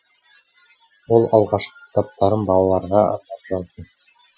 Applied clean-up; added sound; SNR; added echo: classical method Wiener filter.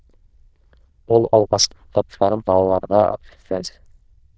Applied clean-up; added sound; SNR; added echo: neural diffusion model UNIVERSE++.